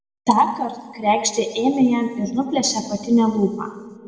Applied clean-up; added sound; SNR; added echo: none; none; none; reverberation time 1.6 s.